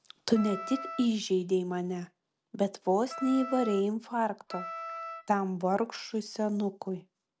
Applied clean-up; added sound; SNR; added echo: none; Wind instrument, woodwind instrument; 11 dB; none.